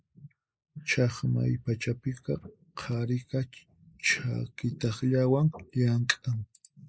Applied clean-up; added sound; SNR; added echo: neural mask model Resemble Enhance denoiser.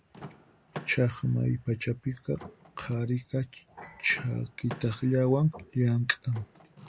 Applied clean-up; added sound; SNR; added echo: none; Door / Car; 19 dB; none.